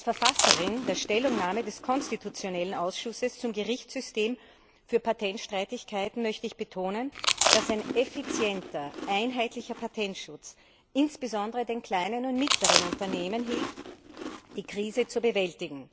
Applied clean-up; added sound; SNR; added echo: none; Chewing, mastication; 0 dB; none.